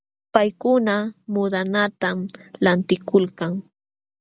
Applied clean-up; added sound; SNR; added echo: none; none; none; none.